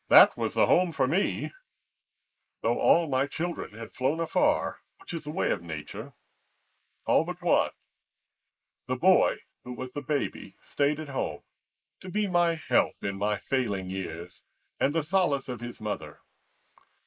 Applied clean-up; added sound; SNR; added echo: neural mask model Resemble Enhance denoiser.